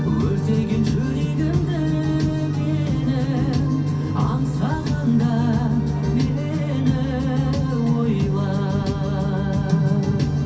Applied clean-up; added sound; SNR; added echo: none; Organ; 1 dB; reverberation time 0.3 s.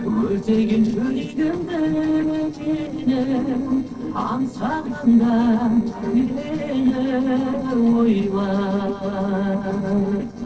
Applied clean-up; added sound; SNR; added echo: neural separator model SepFormer DNS4.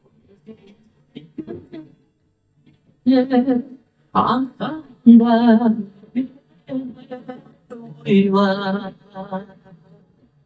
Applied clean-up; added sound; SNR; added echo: neural mask model DeepFilterNet 3.